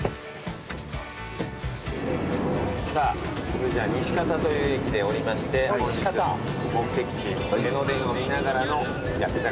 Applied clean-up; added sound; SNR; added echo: none; none; none; none.